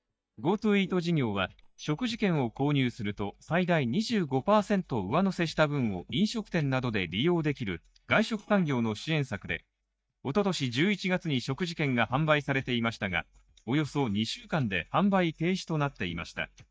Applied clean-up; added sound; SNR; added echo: neural mask model DeepFilterNet 3.